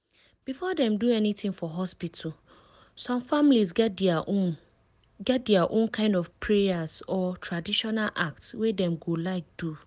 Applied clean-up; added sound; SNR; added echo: none; none; none; none.